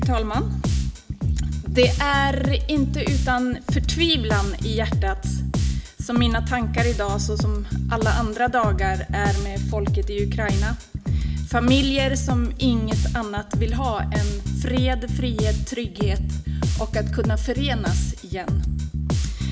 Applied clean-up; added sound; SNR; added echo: none; Bass guitar; -3 dB; reverberation time 0.7 s.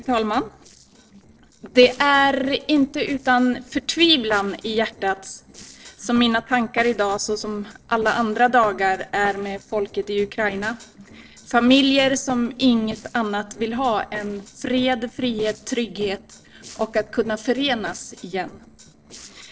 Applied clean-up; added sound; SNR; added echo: neural separator model SepFormer DNS4.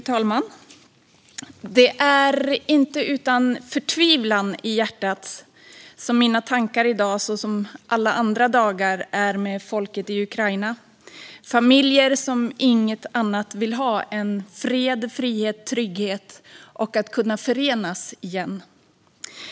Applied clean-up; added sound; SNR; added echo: none; none; none; none.